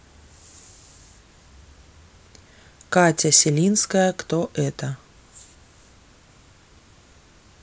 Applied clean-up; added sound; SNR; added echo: none; none; none; none.